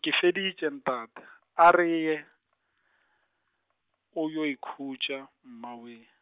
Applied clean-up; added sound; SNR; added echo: none; none; none; none.